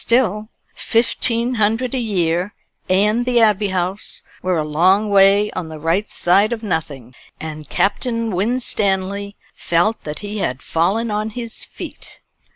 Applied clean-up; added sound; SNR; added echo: none; none; none; none.